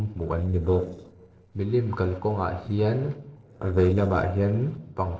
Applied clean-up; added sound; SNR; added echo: neural separator model SepFormer DNS4.